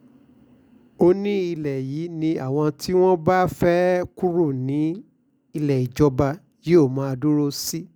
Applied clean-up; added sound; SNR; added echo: none; none; none; none.